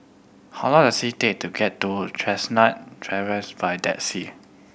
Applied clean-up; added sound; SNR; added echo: none; none; none; none.